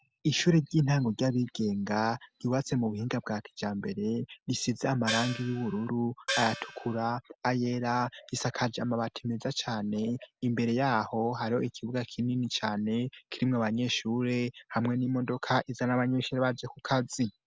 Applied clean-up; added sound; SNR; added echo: none; Gong; 6 dB; none.